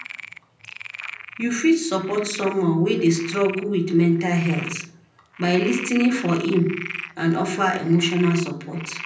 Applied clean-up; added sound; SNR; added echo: none; Frog; 14 dB; reverberation time 0.6 s.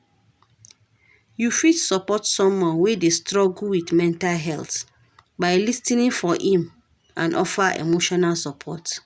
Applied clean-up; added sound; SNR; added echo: none; none; none; none.